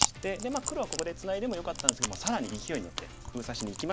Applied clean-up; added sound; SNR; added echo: none; Chewing, mastication; 0 dB; none.